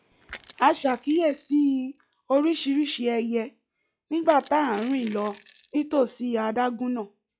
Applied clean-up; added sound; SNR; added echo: classical method log-MMSE.